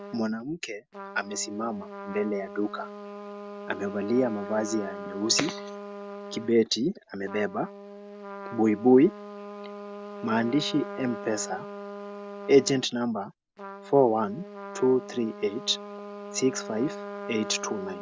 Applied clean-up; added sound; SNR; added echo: none; Trumpet; 12 dB; none.